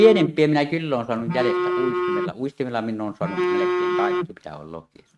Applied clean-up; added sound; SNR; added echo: neural mask model RNNoise.